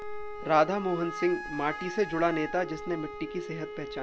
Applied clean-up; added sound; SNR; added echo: none; Wind instrument, woodwind instrument; 10 dB; none.